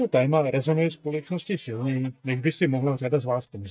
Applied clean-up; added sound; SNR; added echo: neural mask model DeepFilterNet 3.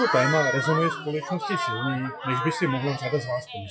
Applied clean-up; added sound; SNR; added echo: classical method WPE with log-MMSE.